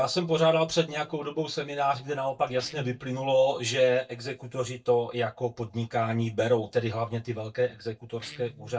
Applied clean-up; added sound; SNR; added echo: neural mask model DeepFilterNet 3.